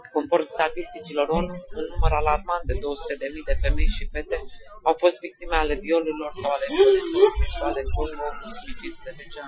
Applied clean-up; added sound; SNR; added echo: classical method Wiener filter.